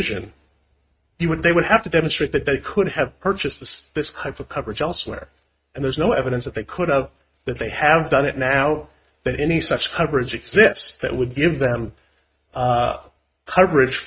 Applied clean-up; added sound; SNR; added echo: neural mask model RNNoise.